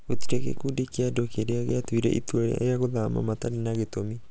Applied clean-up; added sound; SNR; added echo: none; none; none; none.